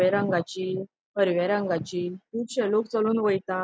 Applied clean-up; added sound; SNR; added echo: none; none; none; none.